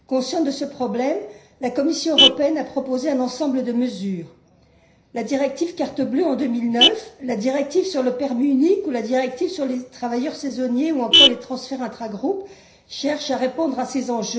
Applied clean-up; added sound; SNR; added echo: none; Vehicle horn, car horn, honking; 4 dB; reverberation time 0.5 s.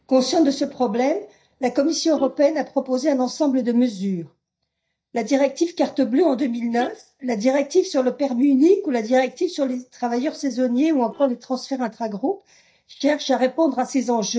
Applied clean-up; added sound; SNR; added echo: neural mask model DeepFilterNet 3.